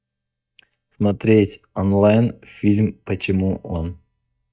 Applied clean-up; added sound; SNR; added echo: neural mask model DeepFilterNet 3.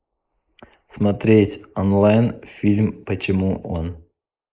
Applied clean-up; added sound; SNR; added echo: neural mask model Resemble Enhance denoiser.